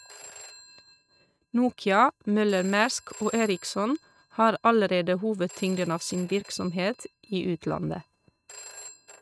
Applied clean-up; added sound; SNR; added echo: neural mask model RNNoise.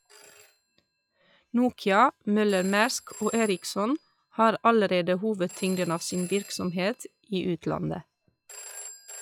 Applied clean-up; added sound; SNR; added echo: classical method log-MMSE.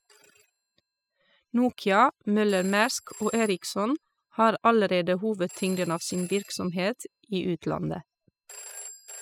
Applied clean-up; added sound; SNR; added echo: classical method spectral subtraction.